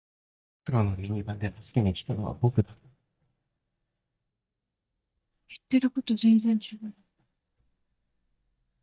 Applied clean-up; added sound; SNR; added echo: neural mask model DeepFilterNet 3.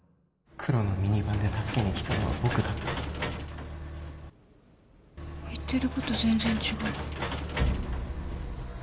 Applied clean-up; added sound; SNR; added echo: none; Engine / Mechanisms; 4 dB; none.